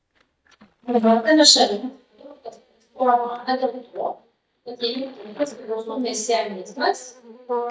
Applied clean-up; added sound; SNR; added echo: neural mask model DeepFilterNet 3.